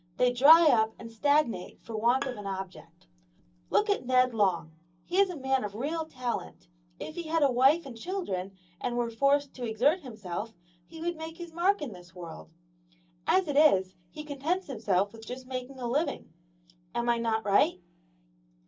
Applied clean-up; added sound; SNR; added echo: none; Bowed string instrument; 17 dB; reverberation time 0.4 s.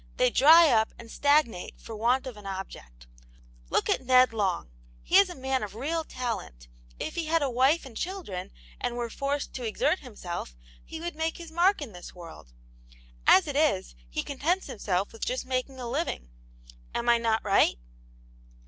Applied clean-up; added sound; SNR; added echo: none; none; none; none.